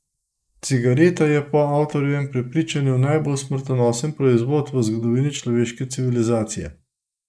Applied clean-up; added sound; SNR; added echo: neural mask model Resemble Enhance denoiser.